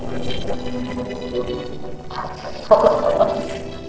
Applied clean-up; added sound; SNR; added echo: neural separator model SepFormer DNS4.